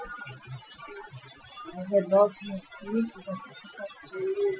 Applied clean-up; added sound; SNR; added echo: classical method Wiener filter.